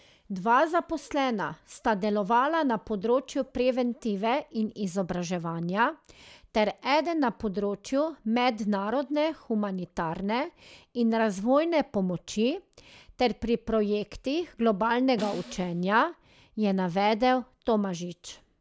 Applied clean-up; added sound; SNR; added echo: none; Snare drum; 16 dB; none.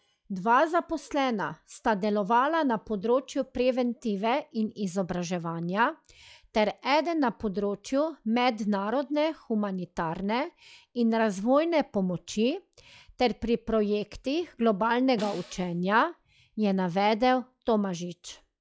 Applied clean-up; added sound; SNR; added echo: classical method log-MMSE.